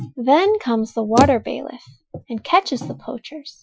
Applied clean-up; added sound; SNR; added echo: classical method Wiener filter.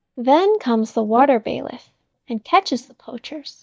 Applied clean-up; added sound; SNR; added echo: neural mask model DeepFilterNet 3.